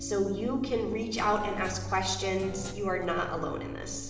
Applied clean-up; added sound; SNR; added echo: none; Guitar; 16 dB; reverberation time 1.2 s.